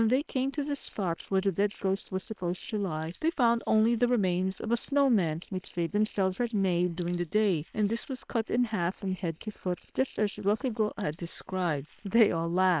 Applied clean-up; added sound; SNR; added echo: neural separator model SepFormer WHAM!.